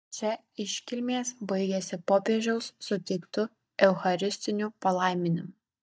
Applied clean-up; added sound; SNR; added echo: neural mask model DeepFilterNet 3.